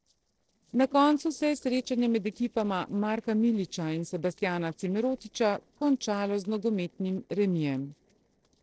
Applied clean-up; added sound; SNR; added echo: neural separator model SepFormer DNS4.